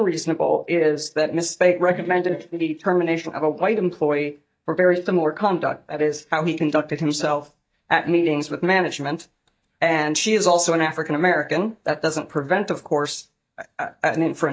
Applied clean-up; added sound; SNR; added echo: neural mask model DeepFilterNet 3.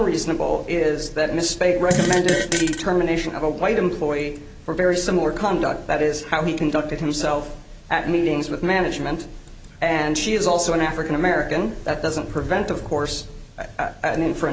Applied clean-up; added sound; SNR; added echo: none; Fart; 3 dB; none.